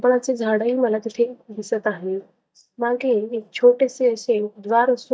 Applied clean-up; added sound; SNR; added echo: neural mask model DeepFilterNet 3.